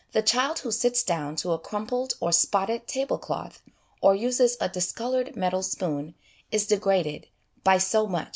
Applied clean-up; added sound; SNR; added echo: none; none; none; none.